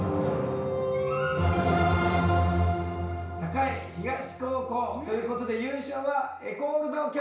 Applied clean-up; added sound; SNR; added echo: none; none; none; reverberation time 0.6 s.